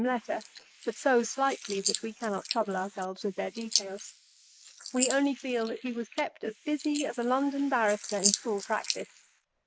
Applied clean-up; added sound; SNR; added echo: neural mask model Resemble Enhance denoiser.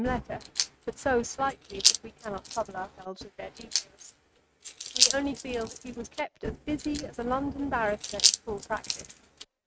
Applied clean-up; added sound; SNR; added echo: neural mask model RNNoise.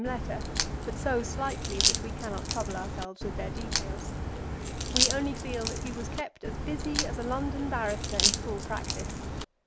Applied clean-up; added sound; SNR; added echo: none; Crack; -4 dB; none.